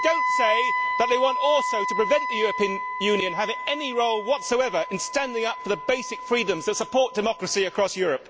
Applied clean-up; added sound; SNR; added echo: none; Wind instrument, woodwind instrument; 4 dB; none.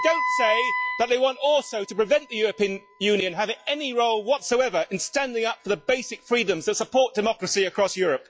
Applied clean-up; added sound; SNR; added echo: classical method log-MMSE.